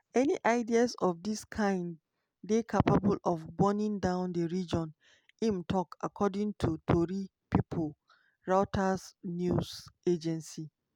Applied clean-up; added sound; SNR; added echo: none; none; none; none.